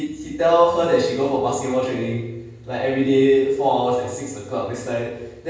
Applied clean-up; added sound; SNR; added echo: none; none; none; reverberation time 1.2 s.